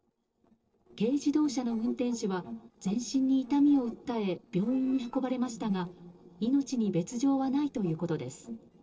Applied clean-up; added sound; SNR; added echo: neural separator model SepFormer DNS4.